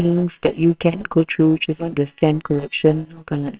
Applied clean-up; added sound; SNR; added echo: neural separator model SepFormer WHAMR!.